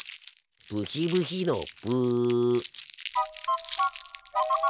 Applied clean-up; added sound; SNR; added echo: none; Crumpling, crinkling; 8 dB; none.